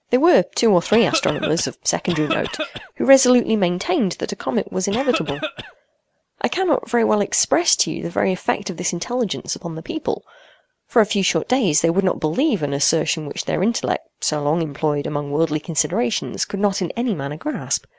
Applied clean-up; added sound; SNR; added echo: none; Cough; 7 dB; none.